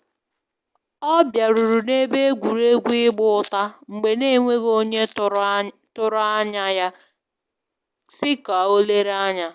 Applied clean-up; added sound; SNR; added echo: none; none; none; none.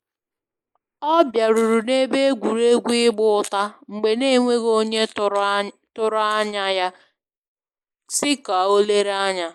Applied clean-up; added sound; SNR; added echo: neural mask model Resemble Enhance denoiser.